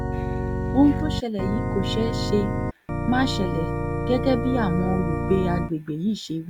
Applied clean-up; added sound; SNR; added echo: none; Organ; 1 dB; none.